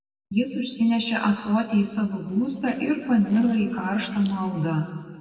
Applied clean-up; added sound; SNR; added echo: neural separator model SepFormer DNS4.